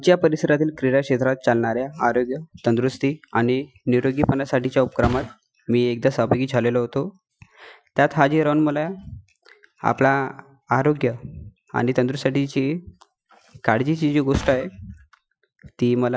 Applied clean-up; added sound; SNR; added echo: classical method Wiener filter.